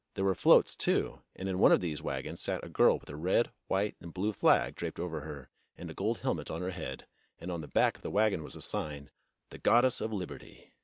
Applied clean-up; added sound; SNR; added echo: none; none; none; none.